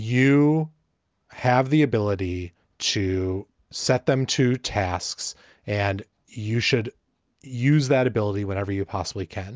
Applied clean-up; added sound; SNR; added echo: none; none; none; none.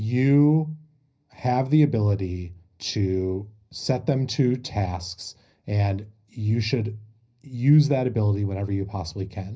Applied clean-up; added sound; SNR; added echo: none; none; none; reverberation time 0.4 s.